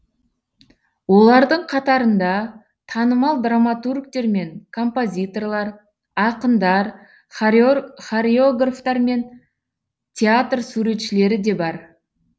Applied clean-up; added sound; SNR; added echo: none; none; none; none.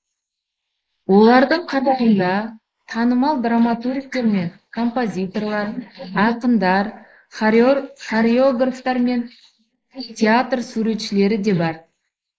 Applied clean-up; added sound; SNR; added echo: neural mask model Resemble Enhance denoiser.